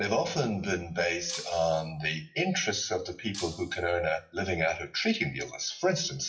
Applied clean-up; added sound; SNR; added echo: classical method WPE with log-MMSE.